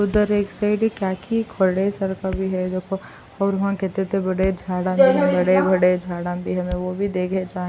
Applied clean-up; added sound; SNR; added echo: none; Thump, thud; 18 dB; none.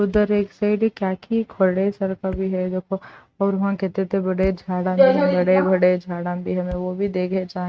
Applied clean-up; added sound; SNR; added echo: neural mask model RNNoise.